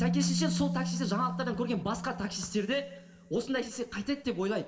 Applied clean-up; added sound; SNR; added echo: none; Keyboard (musical); 3 dB; reverberation time 2.7 s.